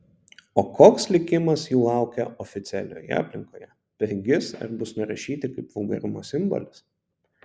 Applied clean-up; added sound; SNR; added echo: none; none; none; none.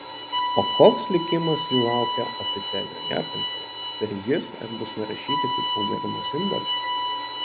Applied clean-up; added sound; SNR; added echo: none; Bowed string instrument; 1 dB; none.